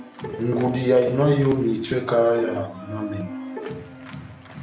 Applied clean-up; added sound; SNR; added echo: none; Organ + Bowed string instrument; 13 dB; none.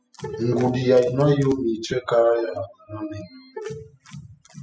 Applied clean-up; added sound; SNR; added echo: classical method spectral subtraction.